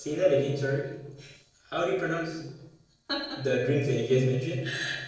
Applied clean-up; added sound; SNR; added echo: neural separator model SepFormer DNS4.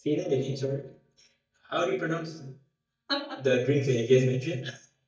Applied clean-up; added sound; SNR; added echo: neural mask model DeepFilterNet 3.